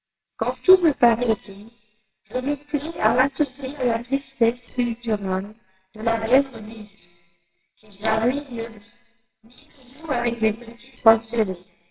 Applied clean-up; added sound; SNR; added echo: neural separator model SepFormer WHAMR!.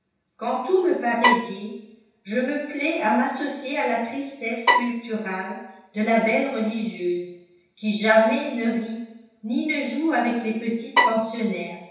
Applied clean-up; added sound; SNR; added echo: none; Bowed string instrument; -2 dB; reverberation time 0.9 s.